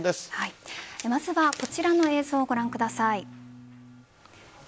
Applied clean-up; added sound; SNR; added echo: none; Acoustic guitar / Strum; 17 dB; none.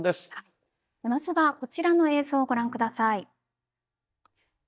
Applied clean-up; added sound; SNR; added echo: neural mask model DeepFilterNet 3.